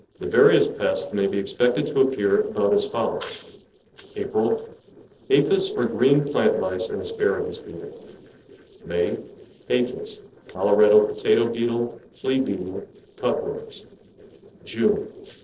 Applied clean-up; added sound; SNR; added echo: neural separator model SepFormer DNS4.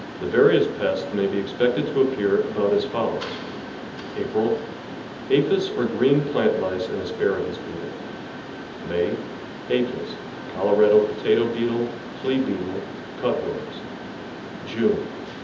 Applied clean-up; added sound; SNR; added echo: none; Mechanisms; 11 dB; reverberation time 1.2 s.